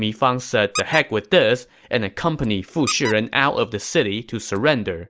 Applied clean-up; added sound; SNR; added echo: none; Squeak; 13 dB; none.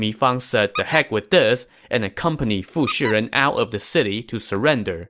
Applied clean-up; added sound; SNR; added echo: neural mask model Resemble Enhance denoiser.